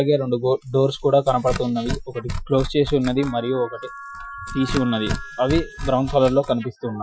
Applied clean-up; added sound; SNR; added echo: classical method Wiener filter.